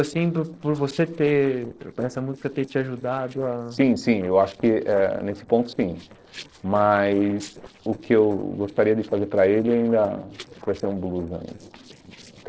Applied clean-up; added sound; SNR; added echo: neural separator model SepFormer DNS4.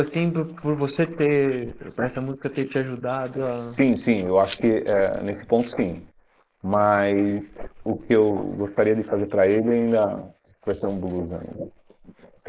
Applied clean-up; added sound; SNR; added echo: neural mask model Resemble Enhance denoiser.